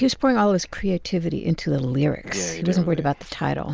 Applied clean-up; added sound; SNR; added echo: none; none; none; none.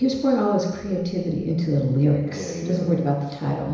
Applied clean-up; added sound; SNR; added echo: none; none; none; reverberation time 1.0 s.